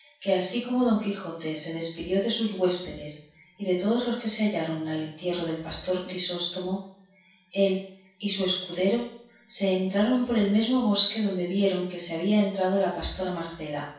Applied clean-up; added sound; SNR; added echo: none; none; none; reverberation time 0.7 s.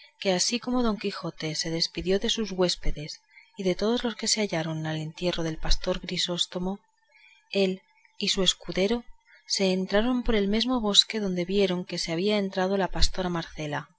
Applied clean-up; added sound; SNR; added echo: none; none; none; none.